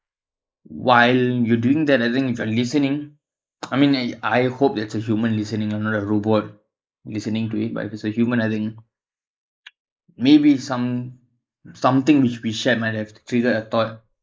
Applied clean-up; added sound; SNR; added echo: neural mask model Resemble Enhance denoiser.